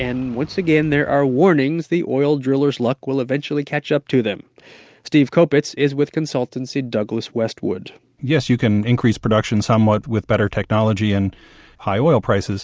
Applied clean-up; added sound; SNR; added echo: none; none; none; none.